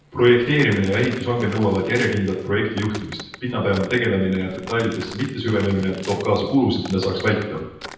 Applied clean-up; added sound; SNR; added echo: none; Walk, footsteps; 18 dB; reverberation time 0.9 s.